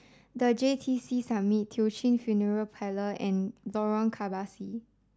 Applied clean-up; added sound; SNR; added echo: none; none; none; none.